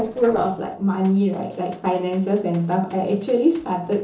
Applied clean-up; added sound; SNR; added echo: neural separator model SepFormer DNS4.